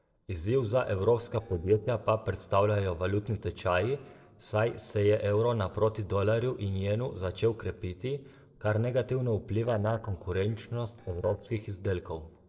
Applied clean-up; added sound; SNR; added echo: neural separator model SepFormer DNS4.